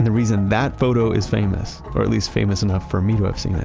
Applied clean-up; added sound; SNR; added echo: none; none; none; none.